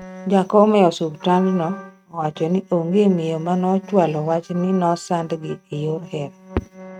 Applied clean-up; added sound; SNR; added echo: neural mask model RNNoise.